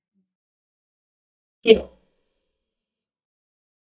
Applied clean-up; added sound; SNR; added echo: neural mask model DeepFilterNet 3.